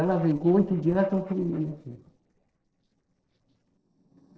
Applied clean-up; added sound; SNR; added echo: neural separator model SepFormer DNS4.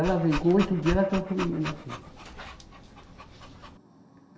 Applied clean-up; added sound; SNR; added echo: none; Dog; 9 dB; reverberation time 0.7 s.